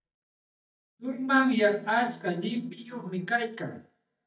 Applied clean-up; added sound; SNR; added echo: neural mask model DeepFilterNet 3.